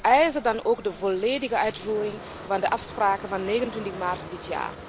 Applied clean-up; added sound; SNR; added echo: none; Bathtub (filling or washing); 14 dB; none.